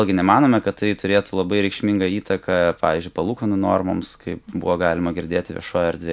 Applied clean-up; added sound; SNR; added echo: none; none; none; none.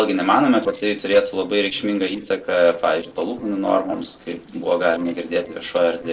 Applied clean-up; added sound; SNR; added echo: neural separator model SepFormer DNS4.